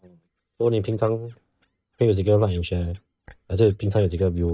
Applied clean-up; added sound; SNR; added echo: neural mask model DeepFilterNet 3.